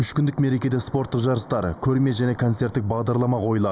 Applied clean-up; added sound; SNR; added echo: none; none; none; none.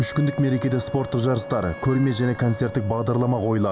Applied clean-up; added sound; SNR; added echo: none; Wind instrument, woodwind instrument; 14 dB; none.